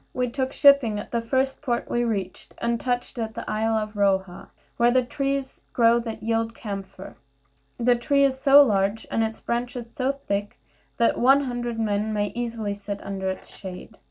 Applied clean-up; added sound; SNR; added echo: none; none; none; none.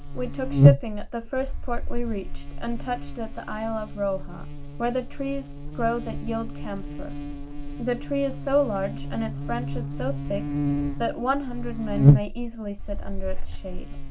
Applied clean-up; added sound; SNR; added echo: none; Buzz; -4 dB; none.